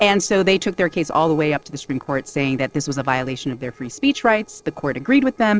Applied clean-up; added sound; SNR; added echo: neural separator model SepFormer DNS4.